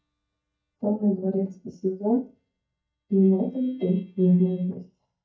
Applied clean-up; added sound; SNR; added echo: neural mask model DeepFilterNet 3.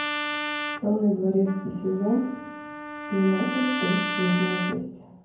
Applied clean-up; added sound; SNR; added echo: none; Trumpet; 6 dB; reverberation time 0.9 s.